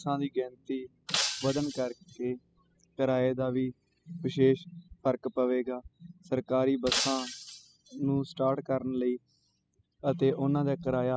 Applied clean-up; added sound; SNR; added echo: classical method spectral subtraction.